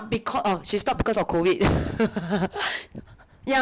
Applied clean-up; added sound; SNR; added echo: none; none; none; none.